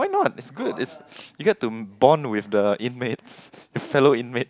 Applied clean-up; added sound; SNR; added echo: none; none; none; none.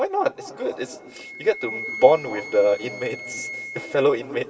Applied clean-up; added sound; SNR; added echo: none; Wind instrument, woodwind instrument; 14 dB; reverberation time 2.6 s.